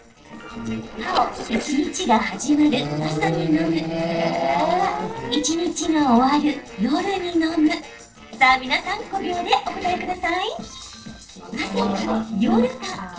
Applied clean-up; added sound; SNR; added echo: neural separator model SepFormer DNS4.